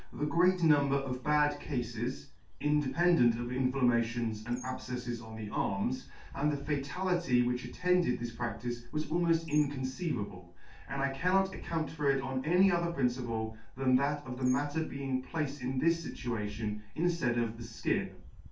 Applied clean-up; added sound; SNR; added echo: none; Bird; 20 dB; reverberation time 0.3 s.